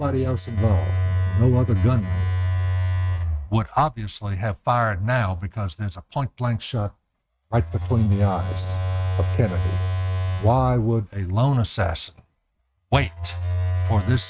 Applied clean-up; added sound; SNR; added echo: neural mask model RNNoise.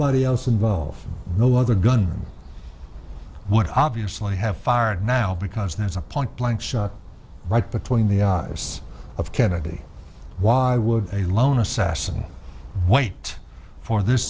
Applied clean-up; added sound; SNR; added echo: none; none; none; none.